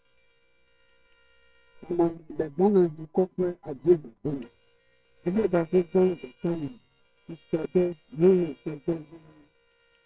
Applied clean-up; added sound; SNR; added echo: neural separator model SepFormer WHAMR!.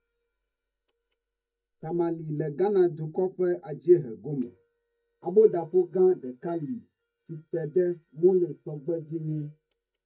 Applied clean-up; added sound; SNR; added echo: neural mask model DeepFilterNet 3.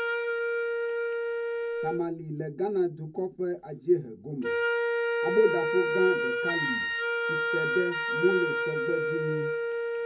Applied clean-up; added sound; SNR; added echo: none; Wind instrument, woodwind instrument; -1 dB; reverberation time 0.3 s.